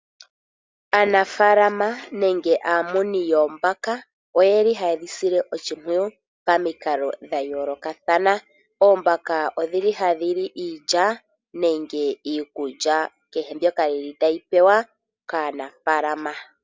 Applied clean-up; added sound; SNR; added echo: none; none; none; none.